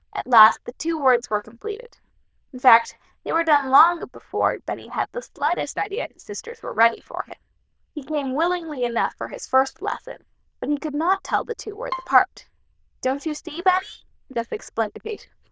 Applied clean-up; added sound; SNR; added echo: neural diffusion model UNIVERSE++.